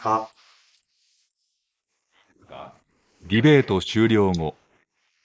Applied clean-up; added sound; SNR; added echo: neural mask model Resemble Enhance denoiser.